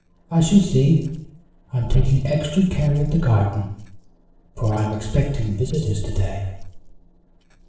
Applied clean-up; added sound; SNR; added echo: neural separator model SepFormer DNS4.